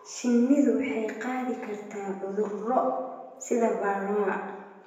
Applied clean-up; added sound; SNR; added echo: none; none; none; reverberation time 1.0 s.